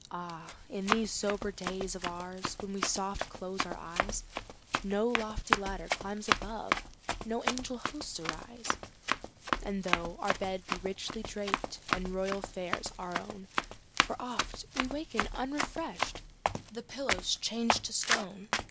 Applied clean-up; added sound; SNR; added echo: none; Run; -1 dB; none.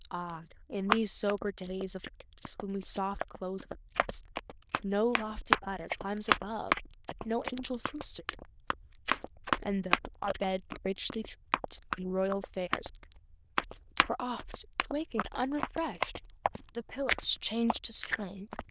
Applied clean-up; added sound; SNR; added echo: neural diffusion model UNIVERSE++.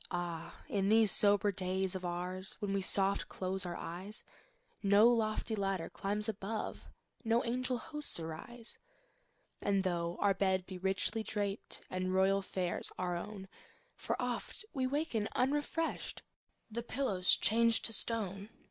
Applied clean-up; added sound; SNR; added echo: none; none; none; none.